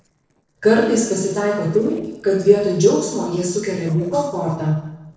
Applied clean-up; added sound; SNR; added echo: neural separator model SepFormer DNS4.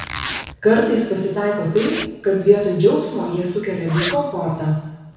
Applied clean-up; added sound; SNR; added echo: none; Zipper (clothing); 11 dB; reverberation time 1.0 s.